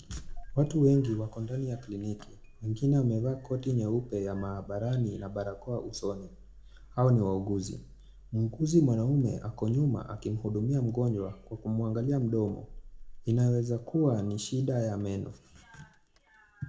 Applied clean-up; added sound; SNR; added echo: none; Engine starting; 19 dB; reverberation time 0.4 s.